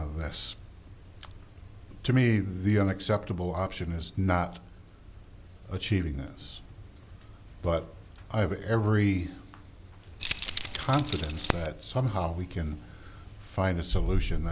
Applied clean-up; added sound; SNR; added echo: none; Keys jangling; -4 dB; none.